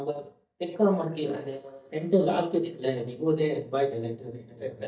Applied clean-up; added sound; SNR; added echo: neural mask model DeepFilterNet 3.